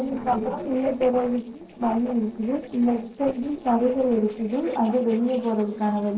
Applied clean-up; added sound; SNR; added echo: neural separator model SepFormer DNS4.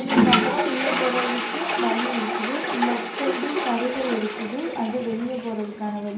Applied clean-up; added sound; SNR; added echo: none; Toilet flush; -2 dB; reverberation time 0.5 s.